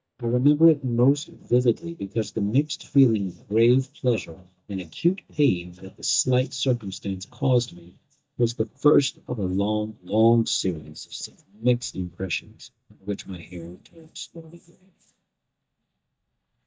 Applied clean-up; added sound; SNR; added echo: neural mask model DeepFilterNet 3.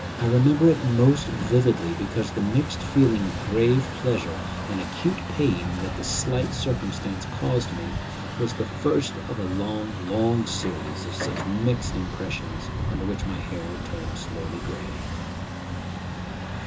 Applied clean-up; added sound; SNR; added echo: none; Truck; 5 dB; reverberation time 0.2 s.